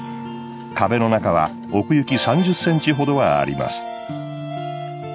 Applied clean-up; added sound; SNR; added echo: none; none; none; none.